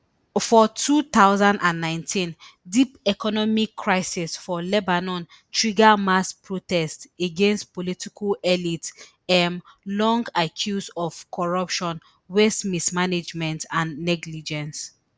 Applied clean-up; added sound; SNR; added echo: none; none; none; none.